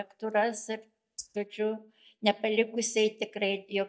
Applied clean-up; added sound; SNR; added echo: neural mask model DeepFilterNet 3.